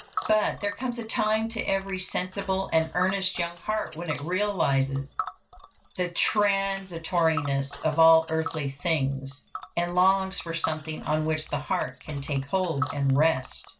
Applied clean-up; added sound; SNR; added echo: none; Tick; 14 dB; reverberation time 0.2 s.